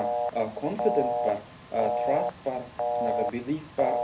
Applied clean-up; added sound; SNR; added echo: none; Telephone; -1 dB; reverberation time 0.3 s.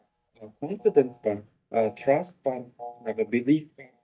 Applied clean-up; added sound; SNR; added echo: neural mask model DeepFilterNet 3.